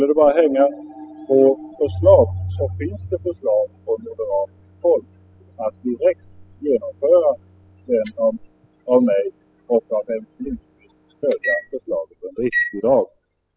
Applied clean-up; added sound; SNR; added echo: classical method spectral subtraction.